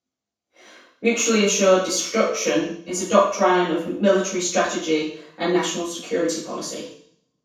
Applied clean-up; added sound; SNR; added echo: none; none; none; reverberation time 0.6 s.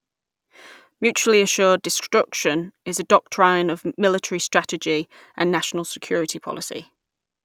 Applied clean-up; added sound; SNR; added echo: none; none; none; none.